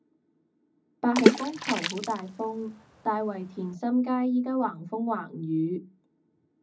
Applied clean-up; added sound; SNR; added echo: none; Water / Splash, splatter; -2 dB; reverberation time 0.4 s.